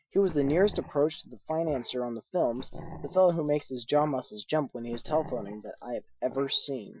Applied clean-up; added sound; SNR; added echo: classical method Wiener filter.